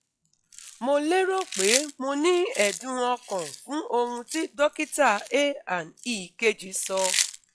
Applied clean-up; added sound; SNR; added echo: classical method log-MMSE.